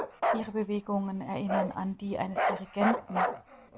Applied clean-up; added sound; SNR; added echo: none; Bark; 0 dB; none.